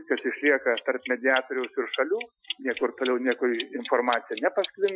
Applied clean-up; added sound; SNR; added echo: classical method Wiener filter.